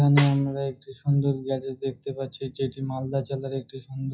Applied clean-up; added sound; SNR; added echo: classical method WPE with log-MMSE.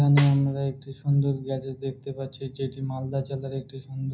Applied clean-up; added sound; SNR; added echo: none; Snare drum; 13 dB; reverberation time 0.5 s.